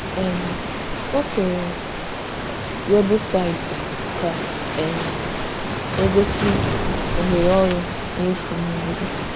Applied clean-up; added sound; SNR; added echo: none; Waves, surf; 2 dB; none.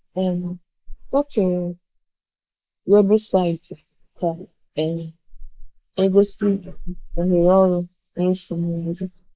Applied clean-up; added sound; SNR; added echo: neural mask model Resemble Enhance denoiser.